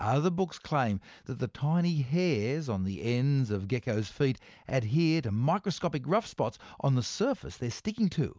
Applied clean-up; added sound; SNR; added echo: none; none; none; none.